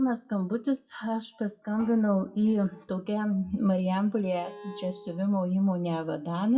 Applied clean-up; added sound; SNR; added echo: classical method WPE with log-MMSE.